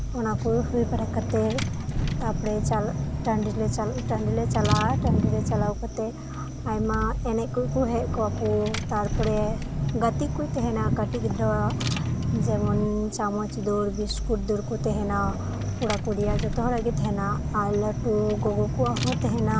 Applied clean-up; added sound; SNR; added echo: none; Engine / Car; 1 dB; none.